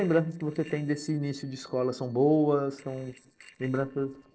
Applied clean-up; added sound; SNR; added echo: neural separator model SepFormer DNS4.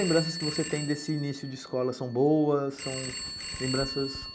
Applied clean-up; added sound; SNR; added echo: none; Telephone; 8 dB; none.